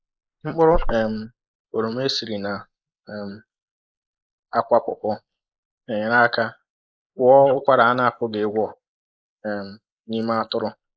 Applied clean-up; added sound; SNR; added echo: neural mask model Resemble Enhance denoiser.